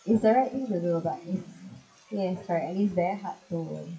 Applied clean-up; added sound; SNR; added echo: classical method WPE with log-MMSE.